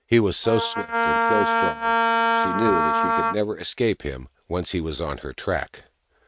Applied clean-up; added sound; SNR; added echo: neural mask model RNNoise.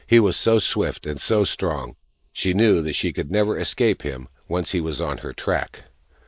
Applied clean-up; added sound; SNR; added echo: neural mask model Resemble Enhance denoiser.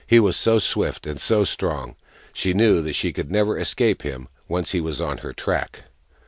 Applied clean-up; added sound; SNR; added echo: none; none; none; none.